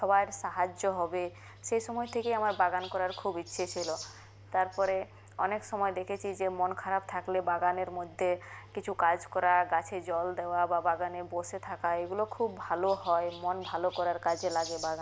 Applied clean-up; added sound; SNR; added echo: none; Engine + Chirp, tweet; 19 dB; none.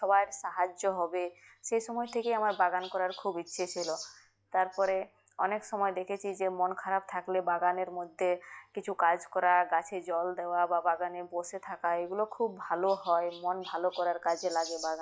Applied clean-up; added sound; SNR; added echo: classical method log-MMSE.